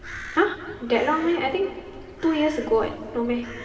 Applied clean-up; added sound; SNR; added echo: none; Crow; 16 dB; reverberation time 2.0 s.